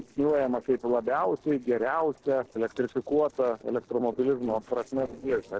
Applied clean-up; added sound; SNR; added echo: neural separator model SepFormer DNS4.